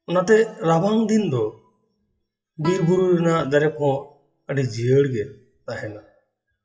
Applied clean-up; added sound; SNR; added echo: classical method WPE with log-MMSE.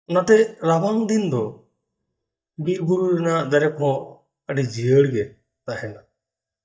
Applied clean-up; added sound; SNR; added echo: neural mask model DeepFilterNet 3.